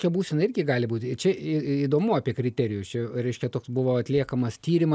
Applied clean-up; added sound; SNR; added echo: none; none; none; none.